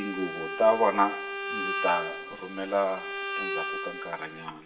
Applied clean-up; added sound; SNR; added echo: none; Bowed string instrument; 5 dB; reverberation time 0.9 s.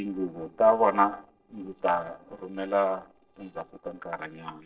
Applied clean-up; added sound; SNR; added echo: neural separator model SepFormer DNS4.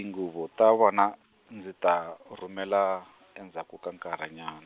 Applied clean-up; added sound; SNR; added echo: none; none; none; none.